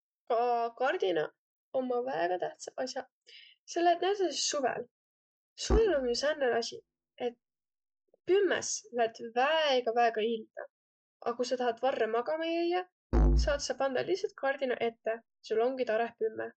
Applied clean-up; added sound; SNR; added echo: neural mask model DeepFilterNet 3.